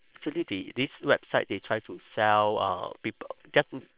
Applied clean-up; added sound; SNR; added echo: neural separator model SepFormer WHAM!.